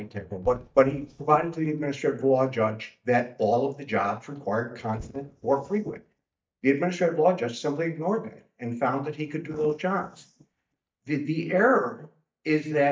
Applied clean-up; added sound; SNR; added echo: neural mask model DeepFilterNet 3.